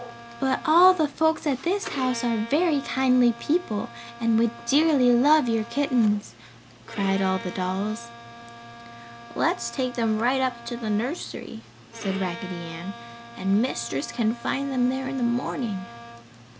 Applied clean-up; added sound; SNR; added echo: none; Bowed string instrument; 16 dB; none.